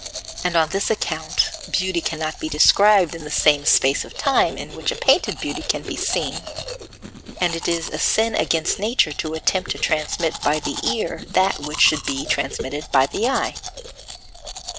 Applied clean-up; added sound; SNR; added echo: none; Domestic sounds, home sounds; 11 dB; none.